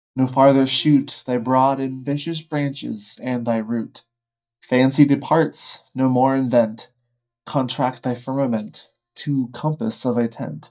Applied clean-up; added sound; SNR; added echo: neural mask model DeepFilterNet 3.